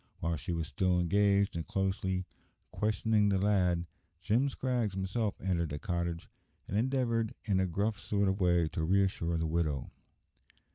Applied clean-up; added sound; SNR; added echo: none; none; none; none.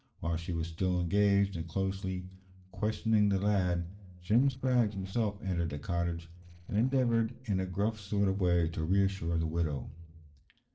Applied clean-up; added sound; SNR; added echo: neural separator model SepFormer DNS4.